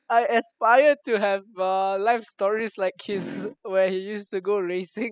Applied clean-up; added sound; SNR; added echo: classical method spectral subtraction.